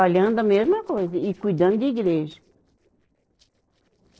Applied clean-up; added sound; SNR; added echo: neural separator model SepFormer DNS4.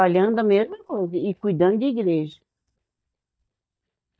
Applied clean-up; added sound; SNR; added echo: neural mask model DeepFilterNet 3.